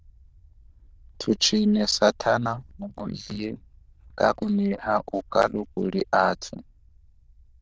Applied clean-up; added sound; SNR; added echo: neural diffusion model UNIVERSE++.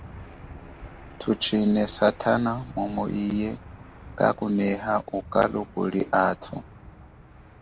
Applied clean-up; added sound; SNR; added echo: none; Engine / Aircraft; 18 dB; none.